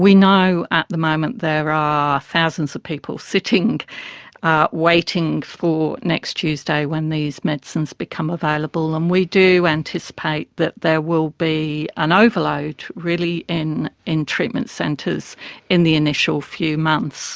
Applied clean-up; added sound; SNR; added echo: none; none; none; none.